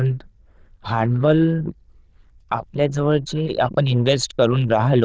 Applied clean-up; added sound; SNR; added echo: neural diffusion model UNIVERSE++.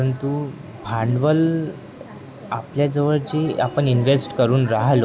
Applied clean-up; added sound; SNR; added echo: none; none; none; none.